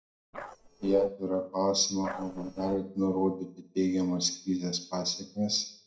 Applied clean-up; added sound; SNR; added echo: neural separator model SepFormer DNS4.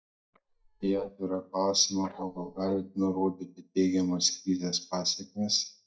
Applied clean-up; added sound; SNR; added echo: neural mask model DeepFilterNet 3.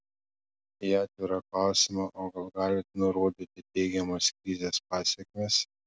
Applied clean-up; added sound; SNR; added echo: none; none; none; none.